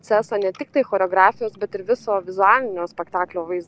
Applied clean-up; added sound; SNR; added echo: none; none; none; none.